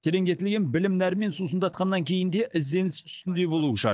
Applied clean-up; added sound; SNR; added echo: neural mask model DeepFilterNet 3.